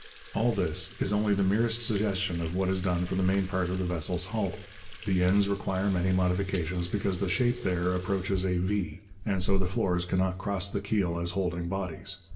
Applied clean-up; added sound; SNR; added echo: none; Sink (filling or washing) / Water tap, faucet; 8 dB; reverberation time 0.8 s.